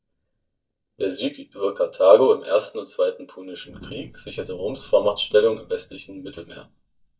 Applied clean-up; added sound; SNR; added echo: neural mask model DeepFilterNet 3.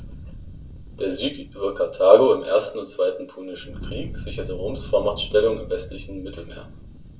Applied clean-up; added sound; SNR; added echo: none; Fire; 13 dB; reverberation time 0.2 s.